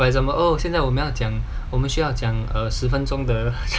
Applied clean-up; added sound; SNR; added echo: none; none; none; none.